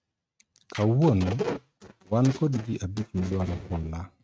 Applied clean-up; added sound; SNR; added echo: neural mask model RNNoise.